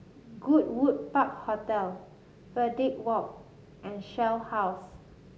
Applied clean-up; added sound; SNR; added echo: none; none; none; none.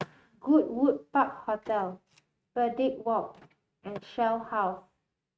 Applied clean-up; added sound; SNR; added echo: neural mask model RNNoise.